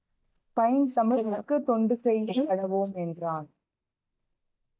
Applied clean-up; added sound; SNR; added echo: neural mask model DeepFilterNet 3.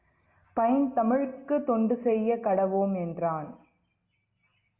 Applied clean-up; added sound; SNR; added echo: none; none; none; none.